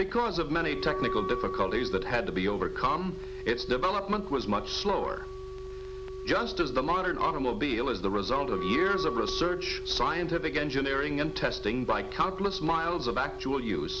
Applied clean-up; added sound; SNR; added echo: none; Wind instrument, woodwind instrument; 8 dB; none.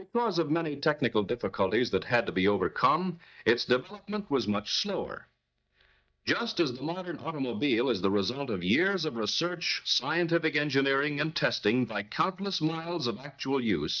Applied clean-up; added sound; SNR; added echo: neural mask model DeepFilterNet 3.